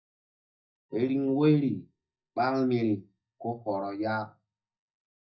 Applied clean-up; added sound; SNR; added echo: neural mask model DeepFilterNet 3.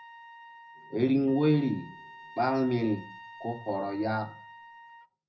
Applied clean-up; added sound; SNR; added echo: none; Trumpet; 18 dB; reverberation time 0.4 s.